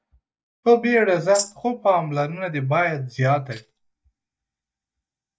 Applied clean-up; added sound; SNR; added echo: neural mask model DeepFilterNet 3.